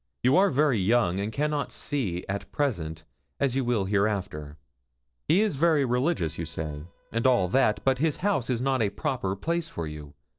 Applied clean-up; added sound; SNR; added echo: neural separator model SepFormer DNS4.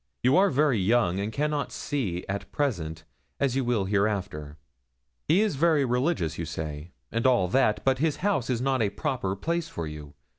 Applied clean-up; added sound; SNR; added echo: none; none; none; none.